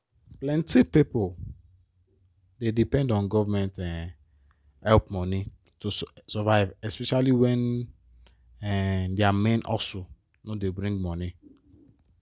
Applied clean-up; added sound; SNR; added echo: none; none; none; none.